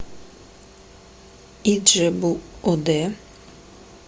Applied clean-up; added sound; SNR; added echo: none; none; none; none.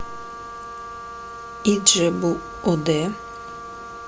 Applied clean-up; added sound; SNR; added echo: none; Wind instrument, woodwind instrument; 12 dB; none.